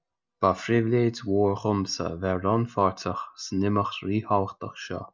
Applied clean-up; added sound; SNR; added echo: none; none; none; none.